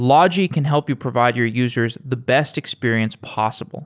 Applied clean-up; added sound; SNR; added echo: none; none; none; none.